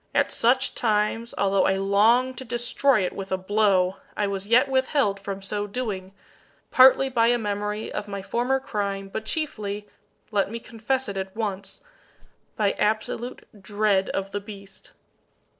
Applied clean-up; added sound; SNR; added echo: neural separator model SepFormer DNS4.